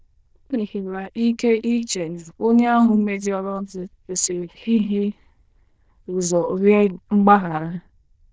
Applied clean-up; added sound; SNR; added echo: neural diffusion model UNIVERSE++.